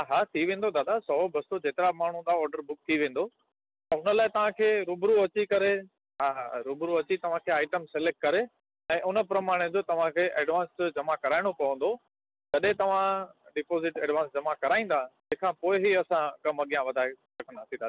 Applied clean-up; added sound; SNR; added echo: none; none; none; none.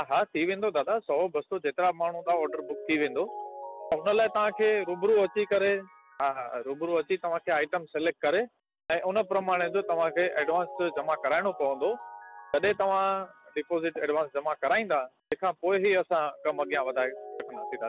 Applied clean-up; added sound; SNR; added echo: none; Mallet percussion; 16 dB; none.